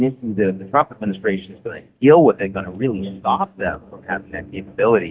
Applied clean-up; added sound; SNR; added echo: neural mask model DeepFilterNet 3.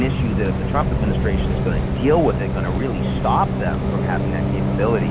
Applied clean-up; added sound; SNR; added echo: none; Bus; -3 dB; none.